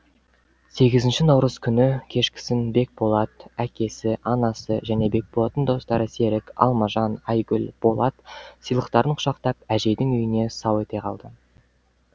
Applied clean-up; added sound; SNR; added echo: none; none; none; none.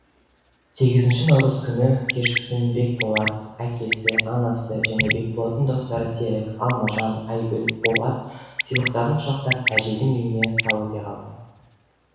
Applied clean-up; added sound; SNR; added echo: none; Bird; 7 dB; reverberation time 1.1 s.